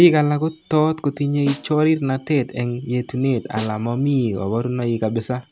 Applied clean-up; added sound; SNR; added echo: none; Snare drum; 19 dB; none.